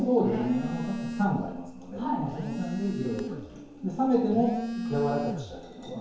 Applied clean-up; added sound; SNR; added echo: none; Telephone; 8 dB; reverberation time 1.0 s.